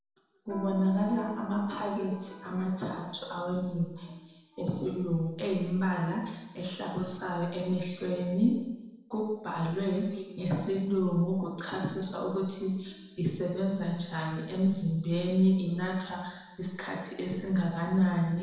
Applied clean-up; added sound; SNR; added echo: none; Electric guitar; 15 dB; reverberation time 0.9 s.